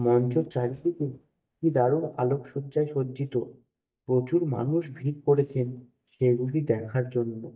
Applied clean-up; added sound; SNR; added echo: neural mask model DeepFilterNet 3.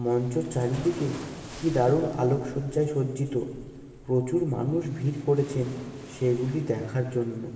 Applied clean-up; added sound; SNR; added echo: none; Waves, surf; 18 dB; reverberation time 2.2 s.